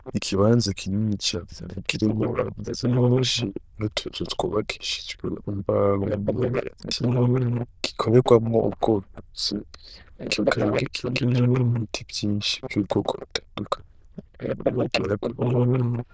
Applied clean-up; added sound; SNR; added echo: neural diffusion model UNIVERSE++.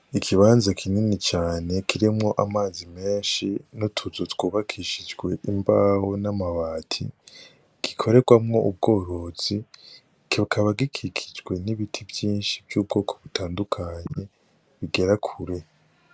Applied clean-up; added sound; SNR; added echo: none; none; none; none.